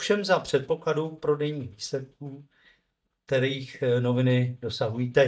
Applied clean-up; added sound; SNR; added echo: neural mask model DeepFilterNet 3.